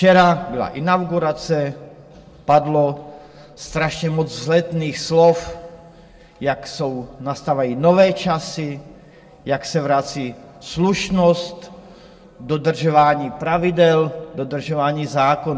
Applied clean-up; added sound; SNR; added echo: none; none; none; reverberation time 1.3 s.